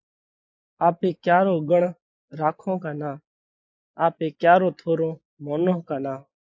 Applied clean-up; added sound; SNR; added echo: neural mask model Resemble Enhance denoiser.